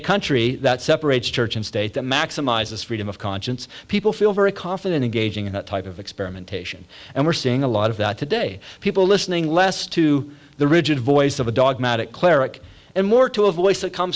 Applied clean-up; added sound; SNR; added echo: none; none; none; none.